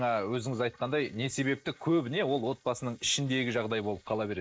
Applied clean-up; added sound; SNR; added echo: neural mask model Resemble Enhance denoiser.